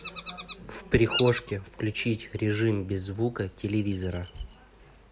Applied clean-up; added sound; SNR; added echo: none; Bird vocalization, bird call, bird song; 7 dB; none.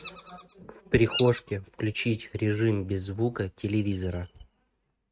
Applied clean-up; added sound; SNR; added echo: neural mask model RNNoise.